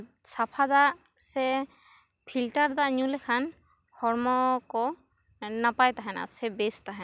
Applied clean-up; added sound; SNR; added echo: none; none; none; none.